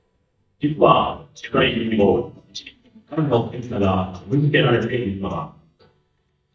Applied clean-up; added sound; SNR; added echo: neural mask model DeepFilterNet 3.